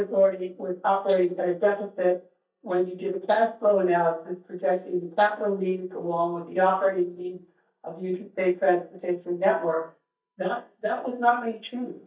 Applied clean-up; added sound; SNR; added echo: neural mask model DeepFilterNet 3.